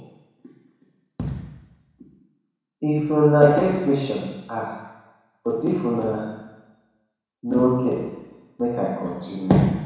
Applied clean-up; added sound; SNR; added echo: none; none; none; reverberation time 1.1 s.